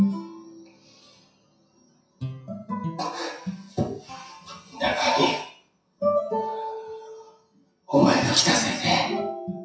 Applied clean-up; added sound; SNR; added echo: classical method WPE with log-MMSE.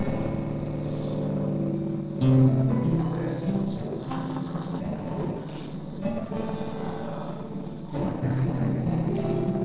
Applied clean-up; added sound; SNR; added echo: neural separator model SepFormer DNS4.